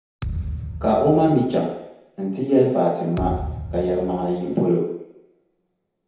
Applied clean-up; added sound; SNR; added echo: none; Thump, thud; 11 dB; reverberation time 1.0 s.